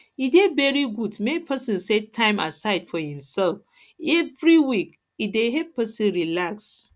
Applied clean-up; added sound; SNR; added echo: none; none; none; none.